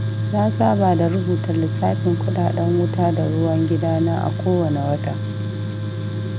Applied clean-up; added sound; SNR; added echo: none; Tools; 1 dB; none.